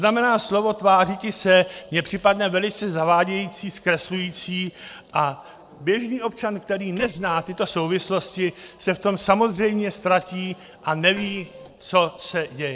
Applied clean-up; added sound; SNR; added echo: neural separator model SepFormer DNS4.